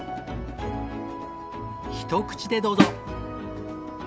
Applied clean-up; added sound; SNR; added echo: none; Snare drum; -4 dB; none.